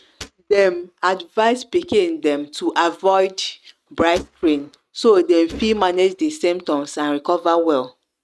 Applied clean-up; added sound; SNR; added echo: neural mask model RNNoise.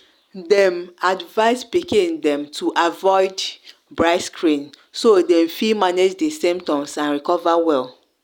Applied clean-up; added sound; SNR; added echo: none; none; none; none.